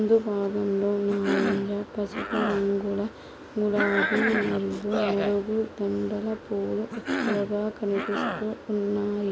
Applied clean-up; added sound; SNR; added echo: none; Cough; 6 dB; none.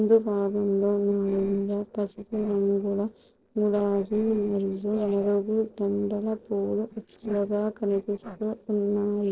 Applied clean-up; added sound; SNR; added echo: neural separator model SepFormer DNS4.